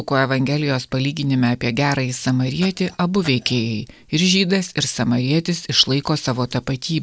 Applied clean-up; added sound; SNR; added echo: none; Glass; 19 dB; none.